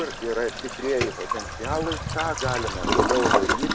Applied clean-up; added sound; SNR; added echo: none; Toilet flush; -2 dB; none.